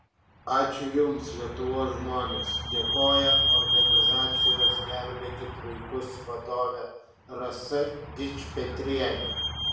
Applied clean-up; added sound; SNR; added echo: none; Squeak / Vehicle; -3 dB; reverberation time 0.7 s.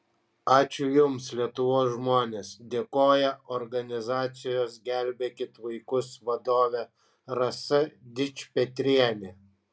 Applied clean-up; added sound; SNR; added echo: none; none; none; none.